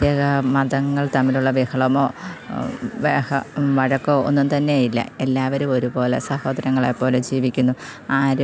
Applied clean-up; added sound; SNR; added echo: none; none; none; none.